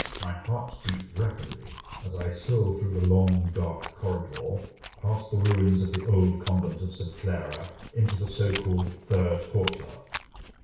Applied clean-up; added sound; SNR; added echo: none; Chewing, mastication; 13 dB; reverberation time 0.6 s.